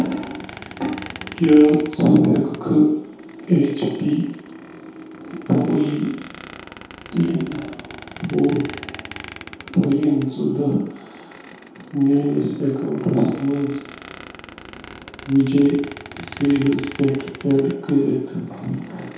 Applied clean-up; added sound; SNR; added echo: none; Squeak; 18 dB; reverberation time 0.8 s.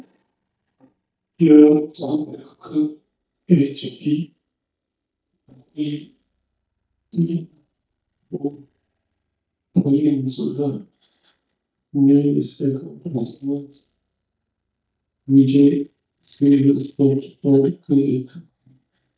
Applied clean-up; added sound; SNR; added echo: neural mask model DeepFilterNet 3.